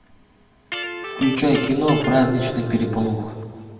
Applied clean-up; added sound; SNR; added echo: none; Electric guitar; 9 dB; reverberation time 2.0 s.